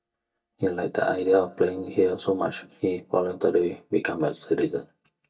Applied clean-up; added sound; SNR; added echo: neural mask model DeepFilterNet 3.